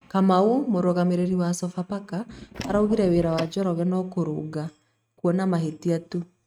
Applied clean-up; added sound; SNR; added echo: neural mask model RNNoise.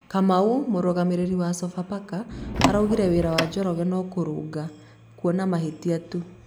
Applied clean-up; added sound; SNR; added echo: none; Door; 2 dB; none.